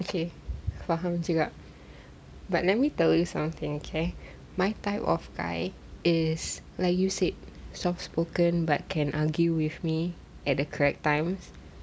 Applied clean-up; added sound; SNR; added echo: none; none; none; none.